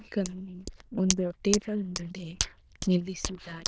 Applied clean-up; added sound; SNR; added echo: neural diffusion model UNIVERSE++.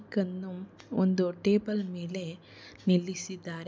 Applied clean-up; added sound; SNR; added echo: none; none; none; none.